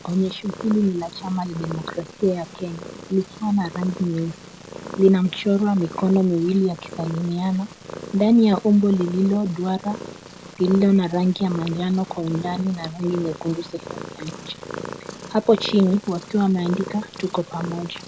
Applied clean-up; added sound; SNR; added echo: none; Purr; 15 dB; none.